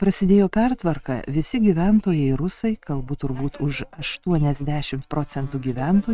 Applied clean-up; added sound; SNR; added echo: neural mask model RNNoise.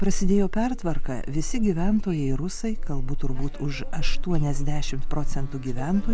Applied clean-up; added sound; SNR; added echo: none; Buzz; -4 dB; none.